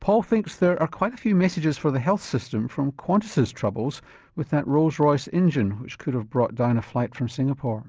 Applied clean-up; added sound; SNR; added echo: none; none; none; none.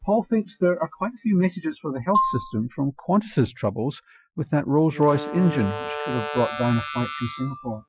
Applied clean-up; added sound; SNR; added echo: classical method Wiener filter.